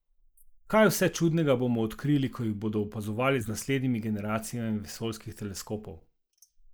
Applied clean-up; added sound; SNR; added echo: neural mask model Resemble Enhance denoiser.